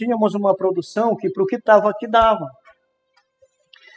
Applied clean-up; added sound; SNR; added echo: classical method spectral subtraction.